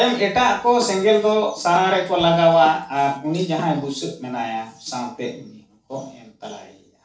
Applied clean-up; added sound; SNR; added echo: neural separator model SepFormer DNS4.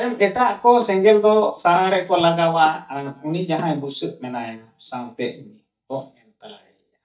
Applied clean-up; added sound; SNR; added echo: neural mask model DeepFilterNet 3.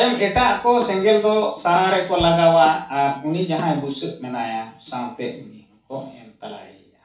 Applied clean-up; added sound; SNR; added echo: none; Drum / Drum kit; 17 dB; reverberation time 0.4 s.